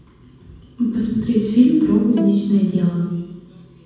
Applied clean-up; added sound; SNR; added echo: none; Bowed string instrument; 11 dB; reverberation time 1.1 s.